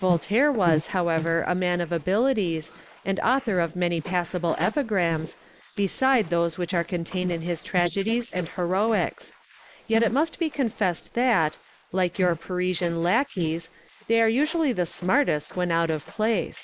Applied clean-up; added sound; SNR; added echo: neural mask model Resemble Enhance denoiser.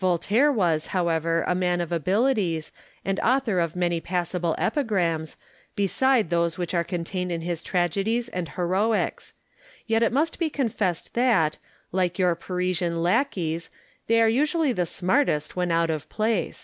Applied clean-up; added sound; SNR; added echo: none; none; none; none.